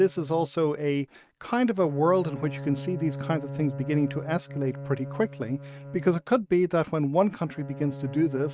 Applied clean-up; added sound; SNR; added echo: neural mask model RNNoise.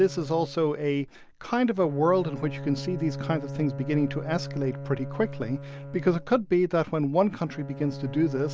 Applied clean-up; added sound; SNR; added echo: none; Bowed string instrument; 11 dB; none.